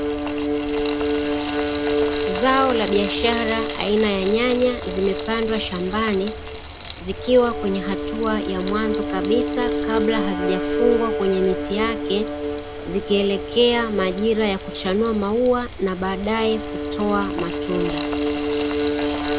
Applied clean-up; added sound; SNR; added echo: none; Bowed string instrument + Frying (food); 2 dB; none.